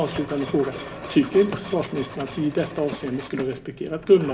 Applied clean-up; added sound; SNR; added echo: none; Mechanisms; 13 dB; reverberation time 2.7 s.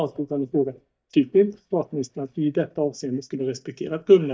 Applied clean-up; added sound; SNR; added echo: neural mask model DeepFilterNet 3.